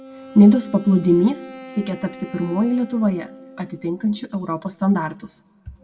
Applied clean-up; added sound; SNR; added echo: none; Wind instrument, woodwind instrument; 20 dB; reverberation time 0.9 s.